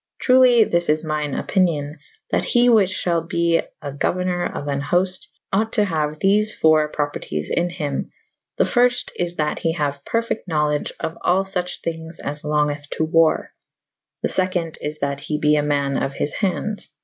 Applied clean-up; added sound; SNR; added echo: none; none; none; none.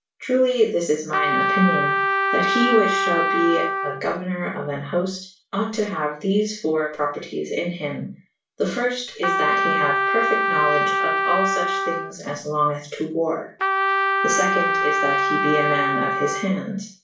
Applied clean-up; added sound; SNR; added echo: none; Trumpet; -3 dB; reverberation time 0.3 s.